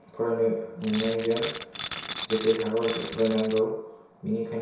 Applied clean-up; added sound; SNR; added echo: none; Tools; 9 dB; reverberation time 0.7 s.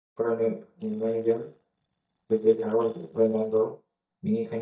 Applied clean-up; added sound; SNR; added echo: neural mask model DeepFilterNet 3.